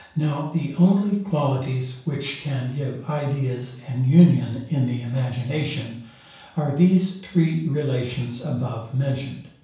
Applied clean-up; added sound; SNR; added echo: none; none; none; reverberation time 0.7 s.